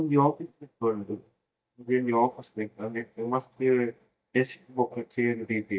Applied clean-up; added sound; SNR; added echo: neural mask model DeepFilterNet 3.